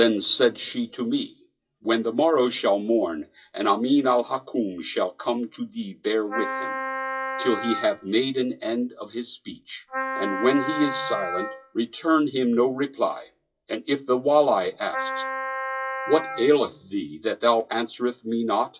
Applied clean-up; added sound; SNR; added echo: classical method WPE with log-MMSE.